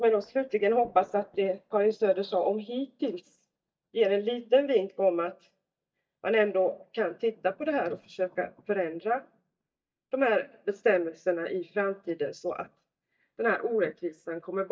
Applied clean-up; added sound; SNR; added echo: neural mask model DeepFilterNet 3.